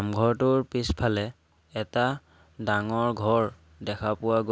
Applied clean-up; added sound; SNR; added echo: none; none; none; none.